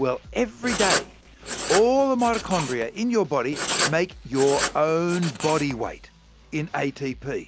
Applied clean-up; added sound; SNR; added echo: none; Writing; 6 dB; none.